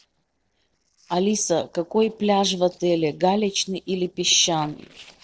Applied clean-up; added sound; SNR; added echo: neural separator model SepFormer DNS4.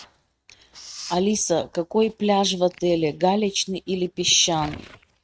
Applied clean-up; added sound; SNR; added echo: neural mask model RNNoise.